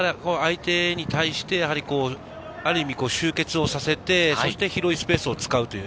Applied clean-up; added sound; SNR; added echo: none; none; none; none.